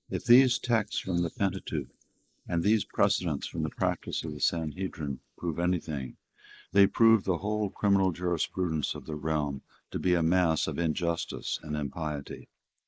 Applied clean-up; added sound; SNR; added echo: neural mask model Resemble Enhance denoiser.